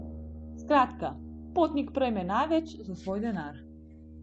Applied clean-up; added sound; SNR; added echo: none; Brass instrument; 13 dB; none.